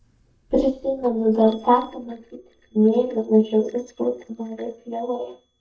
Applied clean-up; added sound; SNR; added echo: neural mask model DeepFilterNet 3.